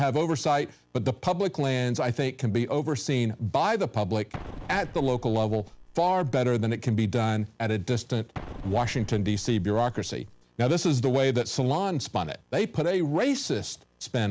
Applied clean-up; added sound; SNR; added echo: none; Explosion; 15 dB; none.